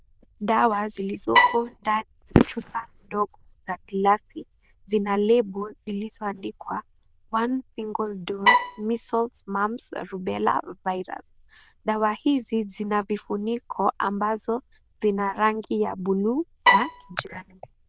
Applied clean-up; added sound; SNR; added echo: neural diffusion model UNIVERSE++.